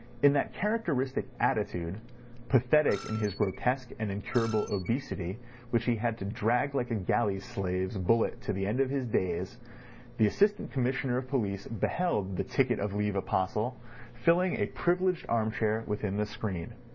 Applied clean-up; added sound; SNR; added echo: none; Screech; 17 dB; none.